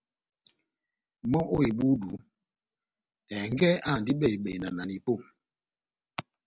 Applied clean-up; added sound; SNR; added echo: none; none; none; none.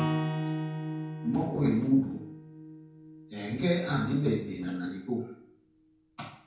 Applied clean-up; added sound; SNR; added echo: none; Acoustic guitar / Strum; 6 dB; reverberation time 0.5 s.